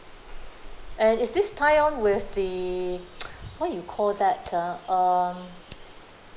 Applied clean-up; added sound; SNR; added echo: none; Fire; 15 dB; none.